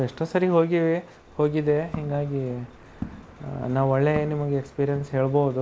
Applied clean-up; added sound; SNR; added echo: none; Walk, footsteps; 18 dB; none.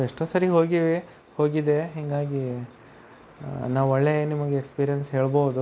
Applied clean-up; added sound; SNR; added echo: none; none; none; none.